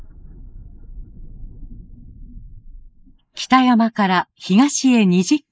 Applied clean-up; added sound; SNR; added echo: neural mask model Resemble Enhance denoiser.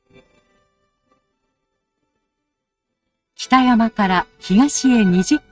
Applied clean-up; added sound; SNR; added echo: neural mask model RNNoise.